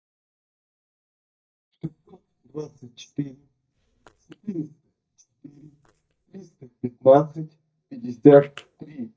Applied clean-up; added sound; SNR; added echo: neural mask model DeepFilterNet 3.